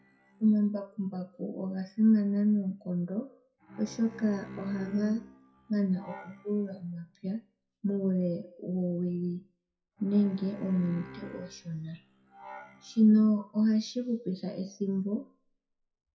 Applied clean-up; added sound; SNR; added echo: classical method WPE with log-MMSE.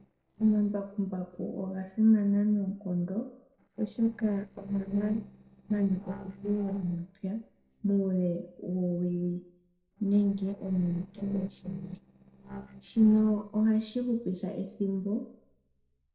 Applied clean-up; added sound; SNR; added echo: neural separator model SepFormer DNS4.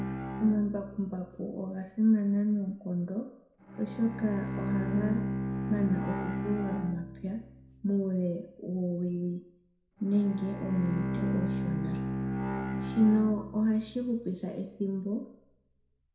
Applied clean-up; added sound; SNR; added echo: none; Bowed string instrument; 5 dB; reverberation time 0.6 s.